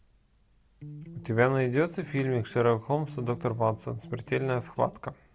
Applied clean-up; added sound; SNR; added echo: none; Electric guitar; 17 dB; none.